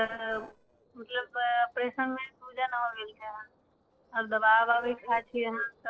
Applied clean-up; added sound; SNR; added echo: neural separator model SepFormer DNS4.